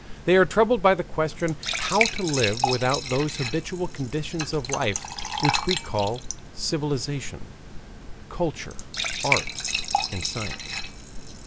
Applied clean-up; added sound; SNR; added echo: none; Fill (with liquid) / Trickle, dribble / Glass; 4 dB; none.